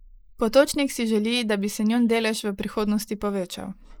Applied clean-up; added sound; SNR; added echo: neural mask model Resemble Enhance denoiser.